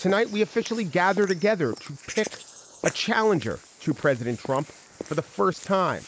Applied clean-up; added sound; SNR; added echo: neural mask model Resemble Enhance denoiser.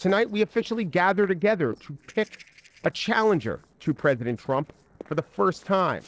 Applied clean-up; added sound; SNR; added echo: neural separator model SepFormer DNS4.